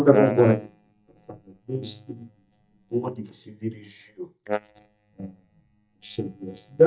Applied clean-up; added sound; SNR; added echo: neural mask model DeepFilterNet 3.